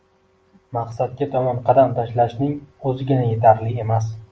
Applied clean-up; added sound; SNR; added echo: none; none; none; none.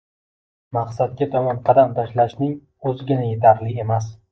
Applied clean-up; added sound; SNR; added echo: neural mask model DeepFilterNet 3.